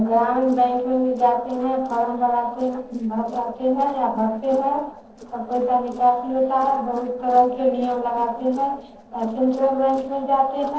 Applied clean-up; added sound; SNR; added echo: neural separator model SepFormer DNS4.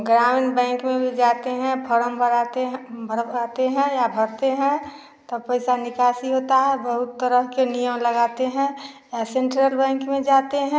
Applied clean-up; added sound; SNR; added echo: none; none; none; none.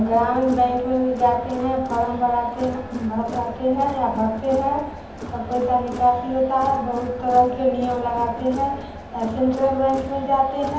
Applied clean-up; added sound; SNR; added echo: none; Crowd; 12 dB; reverberation time 0.6 s.